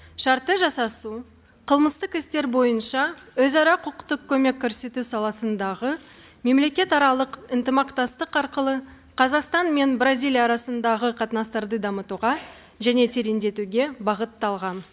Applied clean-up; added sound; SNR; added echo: none; none; none; none.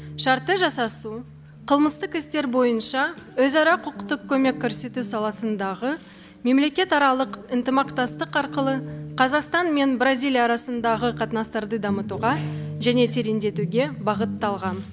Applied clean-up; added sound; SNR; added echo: none; Guitar; 12 dB; none.